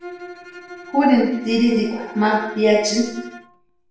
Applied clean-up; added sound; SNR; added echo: none; Bowed string instrument; 17 dB; reverberation time 0.7 s.